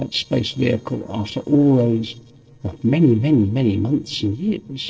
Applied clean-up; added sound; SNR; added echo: neural separator model SepFormer DNS4.